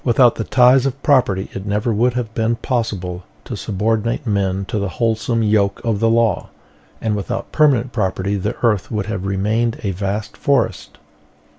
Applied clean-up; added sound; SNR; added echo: none; none; none; none.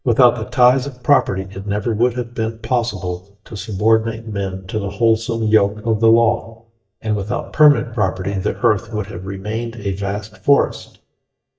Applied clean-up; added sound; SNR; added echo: neural mask model DeepFilterNet 3.